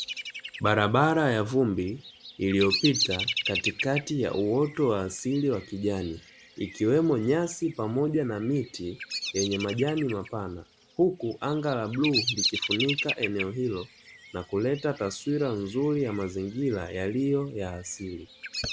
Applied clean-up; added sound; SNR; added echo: none; Bird vocalization, bird call, bird song; 8 dB; none.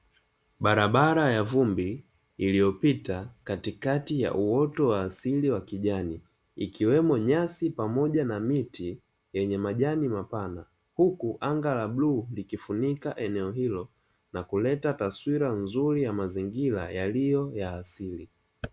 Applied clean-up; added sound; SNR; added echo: none; none; none; none.